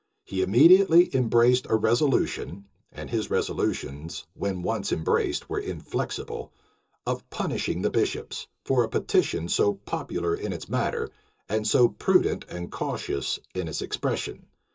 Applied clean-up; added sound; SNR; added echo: none; none; none; reverberation time 0.2 s.